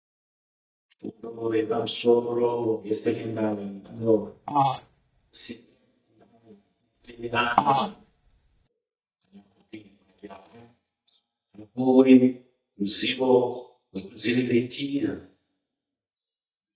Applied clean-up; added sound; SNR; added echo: neural mask model DeepFilterNet 3.